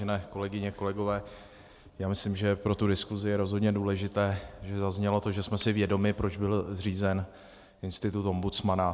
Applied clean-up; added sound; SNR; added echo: none; none; none; none.